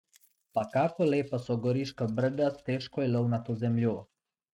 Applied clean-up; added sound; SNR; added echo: neural mask model RNNoise.